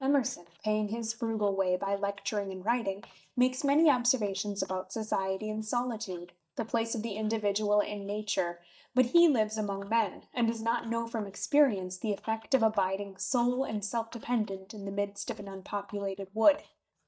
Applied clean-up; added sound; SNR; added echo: neural mask model DeepFilterNet 3.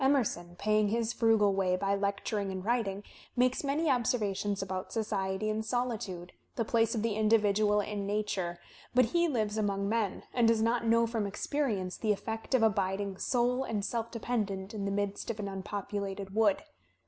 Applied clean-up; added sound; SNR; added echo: none; none; none; none.